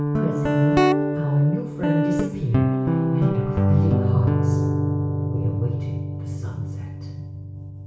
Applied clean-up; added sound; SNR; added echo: none; Guitar; -5 dB; reverberation time 0.6 s.